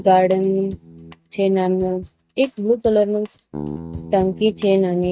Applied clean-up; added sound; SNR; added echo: neural mask model RNNoise.